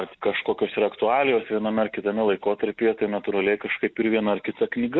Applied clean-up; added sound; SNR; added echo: none; none; none; none.